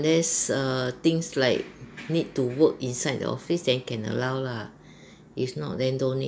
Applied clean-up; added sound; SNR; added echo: none; none; none; none.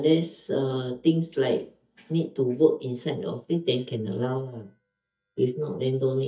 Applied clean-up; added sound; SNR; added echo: neural mask model DeepFilterNet 3.